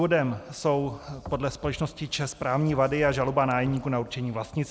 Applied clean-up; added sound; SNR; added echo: none; none; none; none.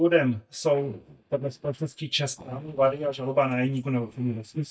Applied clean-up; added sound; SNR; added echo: neural mask model DeepFilterNet 3.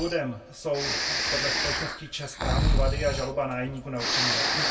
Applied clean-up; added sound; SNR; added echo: none; Breathing; -4 dB; reverberation time 0.2 s.